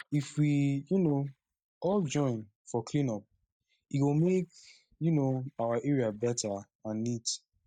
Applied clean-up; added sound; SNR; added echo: neural mask model DeepFilterNet 3.